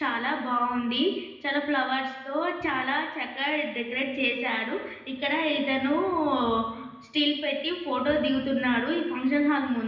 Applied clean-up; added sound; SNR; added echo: none; none; none; reverberation time 1.0 s.